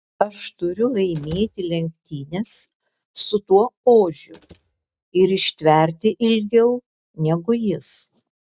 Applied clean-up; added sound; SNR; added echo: neural mask model RNNoise.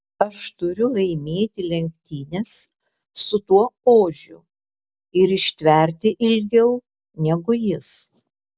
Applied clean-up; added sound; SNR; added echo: none; none; none; none.